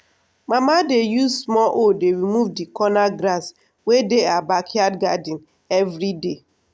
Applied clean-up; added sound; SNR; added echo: none; none; none; none.